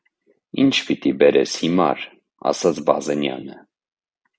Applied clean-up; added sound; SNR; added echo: none; none; none; none.